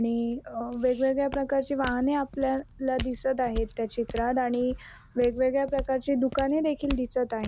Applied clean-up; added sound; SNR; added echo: none; Walk, footsteps; 13 dB; none.